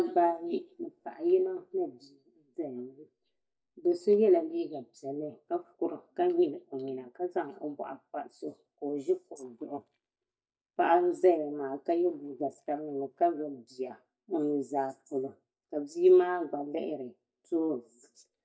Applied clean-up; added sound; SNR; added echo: neural mask model DeepFilterNet 3.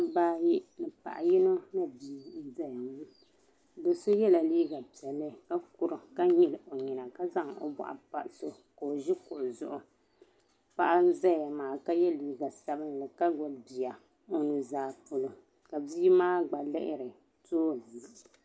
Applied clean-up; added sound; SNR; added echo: none; none; none; none.